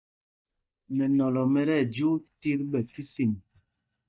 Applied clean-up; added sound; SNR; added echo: neural mask model DeepFilterNet 3.